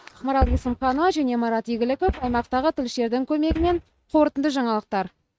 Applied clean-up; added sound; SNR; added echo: neural mask model RNNoise.